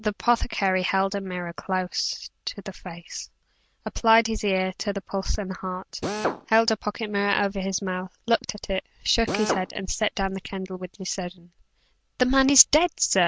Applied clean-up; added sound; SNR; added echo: none; Drill; 4 dB; none.